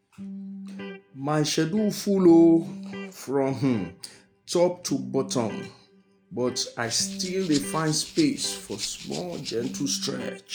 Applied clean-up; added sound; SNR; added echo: none; Electric guitar + Rattle (instrument); 13 dB; none.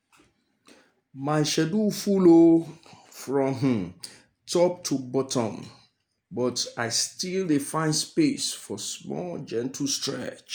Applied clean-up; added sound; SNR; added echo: none; none; none; none.